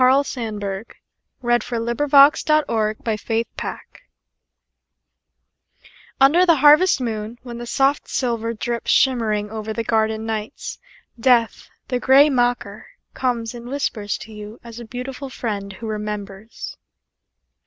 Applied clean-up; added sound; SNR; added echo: none; none; none; none.